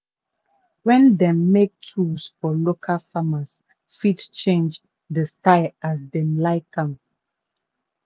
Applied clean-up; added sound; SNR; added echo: none; none; none; none.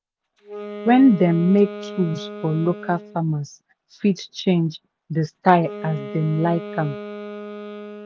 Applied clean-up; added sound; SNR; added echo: none; Wind instrument, woodwind instrument; 13 dB; none.